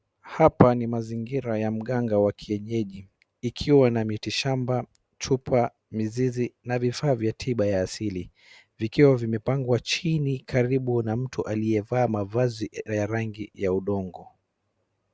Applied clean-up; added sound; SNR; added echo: none; none; none; none.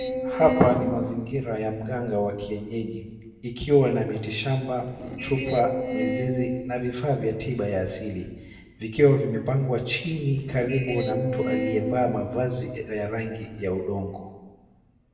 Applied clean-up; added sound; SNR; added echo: none; Screech; 6 dB; reverberation time 1.1 s.